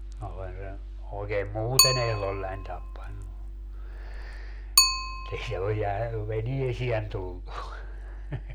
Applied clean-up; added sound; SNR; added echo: none; Bicycle; -1 dB; none.